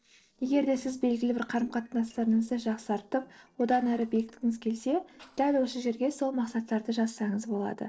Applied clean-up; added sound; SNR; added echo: neural separator model SepFormer DNS4.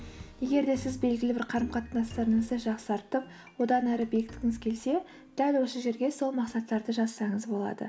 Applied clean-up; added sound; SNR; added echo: none; none; none; none.